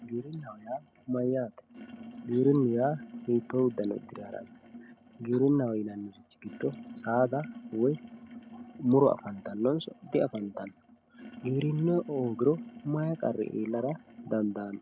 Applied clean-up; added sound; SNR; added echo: none; Sink (filling or washing); 17 dB; none.